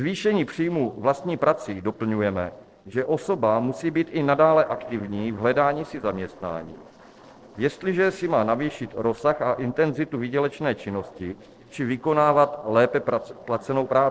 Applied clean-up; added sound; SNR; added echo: neural separator model SepFormer DNS4.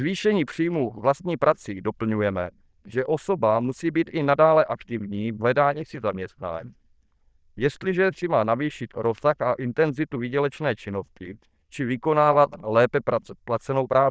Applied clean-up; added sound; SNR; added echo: neural diffusion model UNIVERSE++.